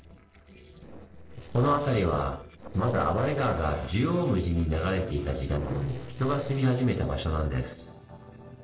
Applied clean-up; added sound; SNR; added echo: neural separator model SepFormer DNS4.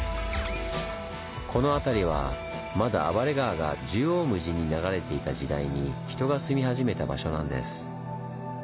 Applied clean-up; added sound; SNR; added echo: none; none; none; none.